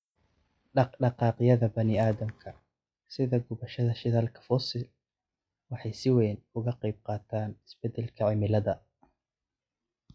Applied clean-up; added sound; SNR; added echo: classical method log-MMSE.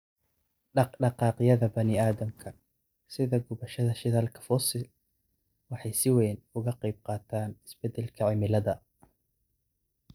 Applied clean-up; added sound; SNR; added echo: neural mask model DeepFilterNet 3.